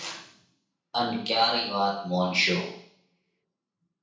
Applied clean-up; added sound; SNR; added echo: none; none; none; reverberation time 0.7 s.